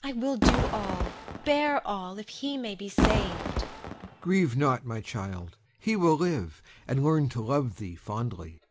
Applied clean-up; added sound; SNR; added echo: none; Fireworks; -1 dB; none.